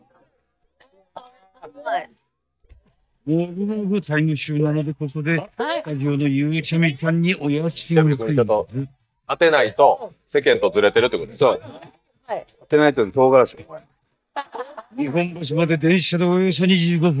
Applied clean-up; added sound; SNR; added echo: neural mask model DeepFilterNet 3.